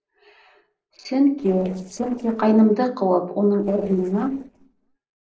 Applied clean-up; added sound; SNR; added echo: neural separator model SepFormer DNS4.